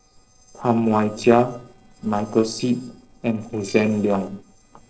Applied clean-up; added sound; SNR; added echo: neural separator model SepFormer DNS4.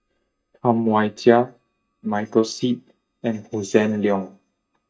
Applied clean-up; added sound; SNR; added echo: neural mask model DeepFilterNet 3.